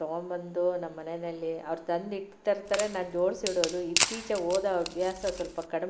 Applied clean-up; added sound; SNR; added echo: none; Wood; 4 dB; none.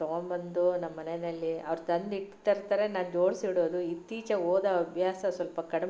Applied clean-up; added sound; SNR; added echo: none; none; none; none.